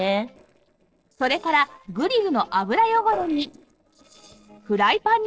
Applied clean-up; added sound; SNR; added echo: neural separator model SepFormer DNS4.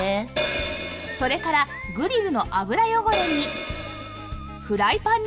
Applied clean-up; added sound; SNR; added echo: none; Hi-hat; 3 dB; reverberation time 1.1 s.